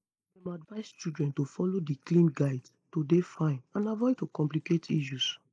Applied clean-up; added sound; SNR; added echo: neural mask model Resemble Enhance denoiser.